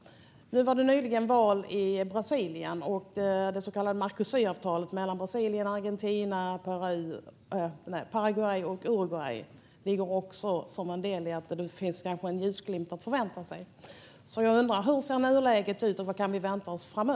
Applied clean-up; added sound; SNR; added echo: none; none; none; none.